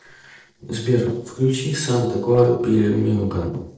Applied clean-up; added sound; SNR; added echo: neural separator model SepFormer DNS4.